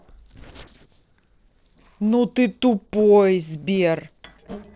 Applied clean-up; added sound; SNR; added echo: neural separator model SepFormer DNS4.